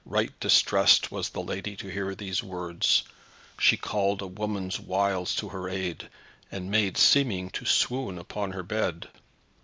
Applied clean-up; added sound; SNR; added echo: none; none; none; none.